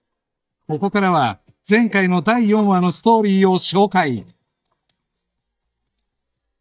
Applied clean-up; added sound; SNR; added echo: neural mask model DeepFilterNet 3.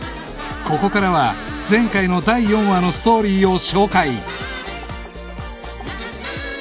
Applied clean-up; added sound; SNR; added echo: none; none; none; none.